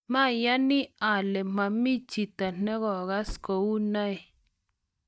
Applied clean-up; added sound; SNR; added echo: neural mask model DeepFilterNet 3.